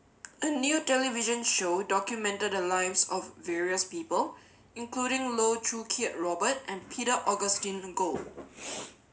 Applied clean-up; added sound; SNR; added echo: none; none; none; none.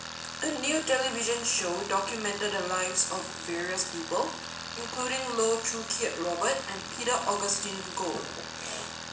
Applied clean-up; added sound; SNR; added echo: none; Tools; 8 dB; reverberation time 1.9 s.